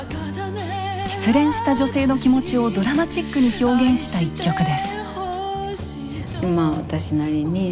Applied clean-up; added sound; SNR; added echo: none; none; none; none.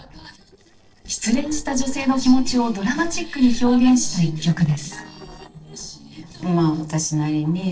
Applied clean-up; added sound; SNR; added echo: neural separator model SepFormer DNS4.